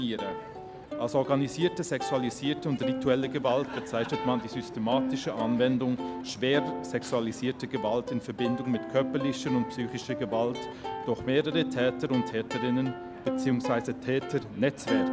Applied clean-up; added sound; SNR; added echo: none; Plucked string instrument; 6 dB; none.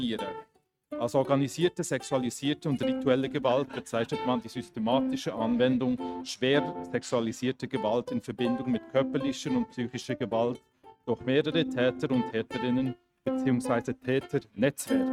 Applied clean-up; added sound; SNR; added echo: neural mask model RNNoise.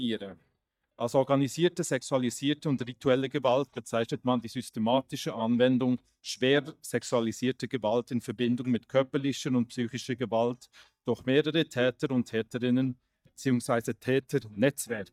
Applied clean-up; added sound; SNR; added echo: neural mask model DeepFilterNet 3.